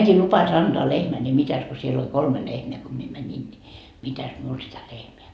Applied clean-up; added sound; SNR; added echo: none; none; none; none.